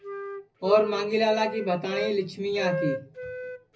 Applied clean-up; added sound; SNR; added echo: none; Wind instrument, woodwind instrument; 8 dB; reverberation time 0.4 s.